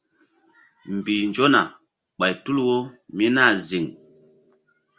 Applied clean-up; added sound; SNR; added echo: none; none; none; none.